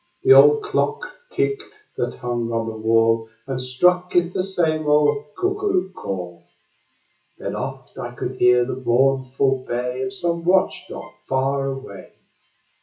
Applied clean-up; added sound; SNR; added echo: classical method WPE with log-MMSE.